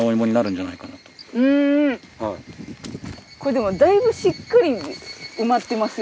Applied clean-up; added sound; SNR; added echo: none; none; none; none.